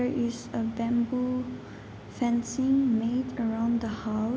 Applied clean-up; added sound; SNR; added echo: none; none; none; none.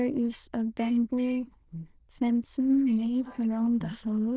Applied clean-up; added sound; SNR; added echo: neural diffusion model UNIVERSE++.